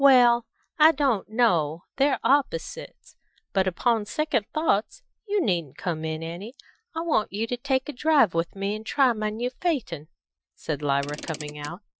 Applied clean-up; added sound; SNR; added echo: classical method Wiener filter.